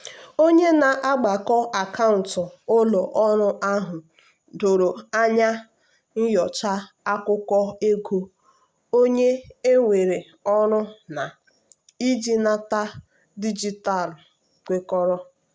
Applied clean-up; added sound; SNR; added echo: none; none; none; none.